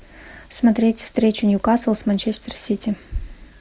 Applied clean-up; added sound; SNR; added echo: none; none; none; none.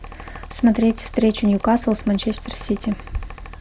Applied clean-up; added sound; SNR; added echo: none; Mechanical fan; 15 dB; none.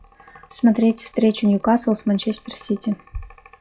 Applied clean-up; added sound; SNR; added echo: classical method log-MMSE.